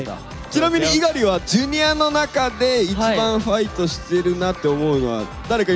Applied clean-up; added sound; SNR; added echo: none; none; none; none.